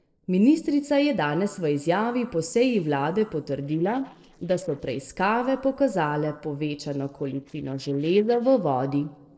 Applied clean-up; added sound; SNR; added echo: neural separator model SepFormer DNS4.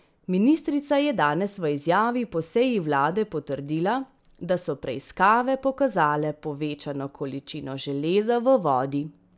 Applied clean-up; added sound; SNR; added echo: none; none; none; none.